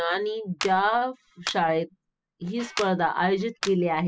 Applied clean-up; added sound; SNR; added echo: classical method spectral subtraction.